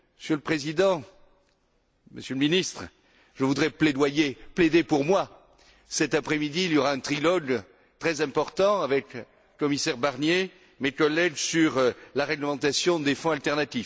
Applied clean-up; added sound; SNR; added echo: none; none; none; none.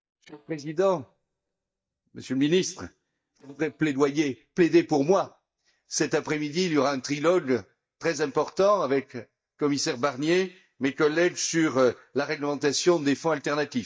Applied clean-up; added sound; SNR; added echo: neural mask model DeepFilterNet 3.